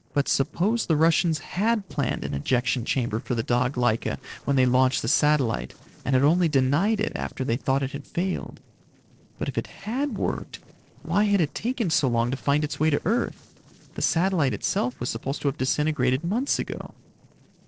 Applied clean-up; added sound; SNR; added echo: neural separator model SepFormer DNS4.